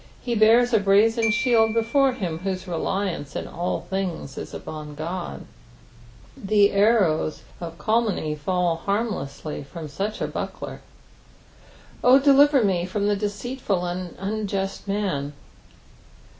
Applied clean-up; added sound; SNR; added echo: none; Glockenspiel; 12 dB; none.